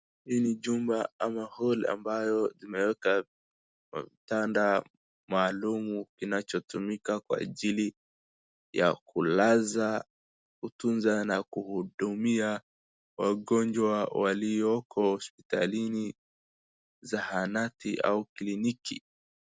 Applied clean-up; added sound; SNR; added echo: none; none; none; none.